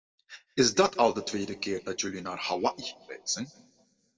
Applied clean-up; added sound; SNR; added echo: none; none; none; reverberation time 1.0 s.